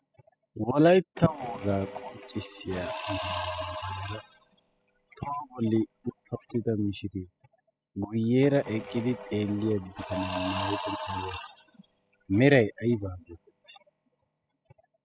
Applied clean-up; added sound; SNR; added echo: classical method spectral subtraction.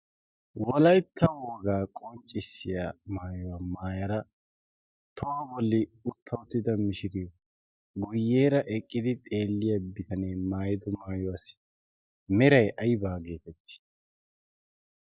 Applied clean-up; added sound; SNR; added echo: none; none; none; none.